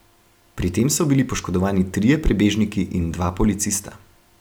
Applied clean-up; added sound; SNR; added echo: none; none; none; none.